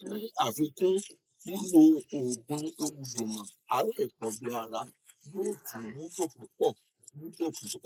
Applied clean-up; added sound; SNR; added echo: neural mask model Resemble Enhance denoiser.